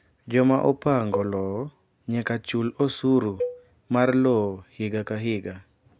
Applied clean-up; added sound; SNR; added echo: none; Cowbell; 12 dB; none.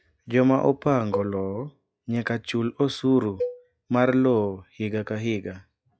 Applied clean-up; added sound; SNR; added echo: classical method log-MMSE.